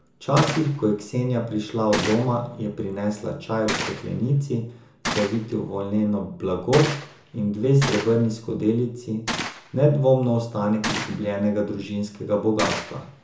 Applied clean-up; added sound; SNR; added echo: none; Gunshot, gunfire; 10 dB; reverberation time 0.6 s.